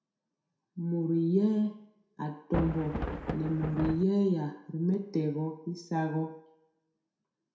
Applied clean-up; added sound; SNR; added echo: none; Thunder; 4 dB; reverberation time 0.6 s.